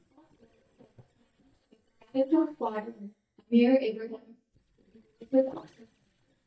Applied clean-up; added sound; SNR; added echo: neural mask model DeepFilterNet 3.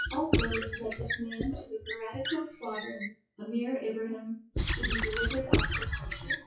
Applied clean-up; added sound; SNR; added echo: classical method WPE with log-MMSE.